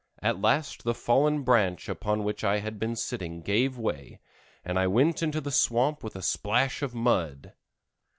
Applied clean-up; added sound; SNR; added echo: none; none; none; none.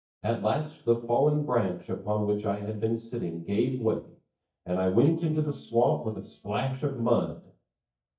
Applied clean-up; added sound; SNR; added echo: neural mask model DeepFilterNet 3.